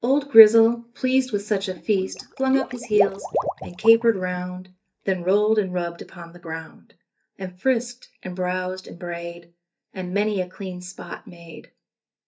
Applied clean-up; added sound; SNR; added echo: neural mask model DeepFilterNet 3.